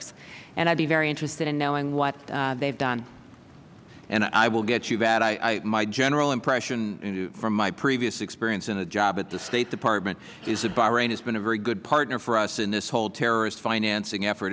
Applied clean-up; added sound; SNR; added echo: none; none; none; none.